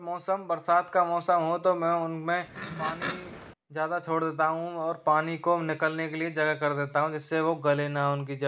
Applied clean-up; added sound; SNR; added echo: none; Livestock, farm animals, working animals; 9 dB; none.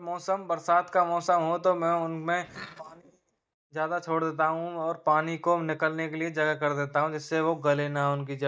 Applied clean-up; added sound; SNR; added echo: neural mask model DeepFilterNet 3.